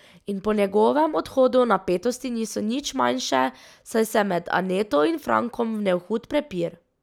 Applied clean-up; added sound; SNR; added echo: none; none; none; none.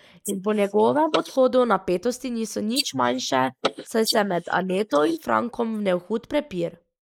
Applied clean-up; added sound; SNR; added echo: neural mask model Resemble Enhance denoiser.